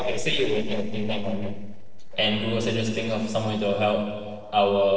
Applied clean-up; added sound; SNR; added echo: neural separator model SepFormer DNS4.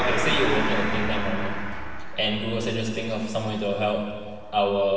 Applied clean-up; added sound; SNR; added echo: none; Gong; 2 dB; reverberation time 1.7 s.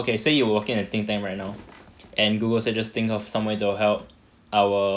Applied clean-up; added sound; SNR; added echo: none; none; none; none.